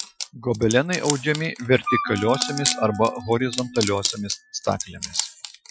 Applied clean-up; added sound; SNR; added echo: classical method Wiener filter.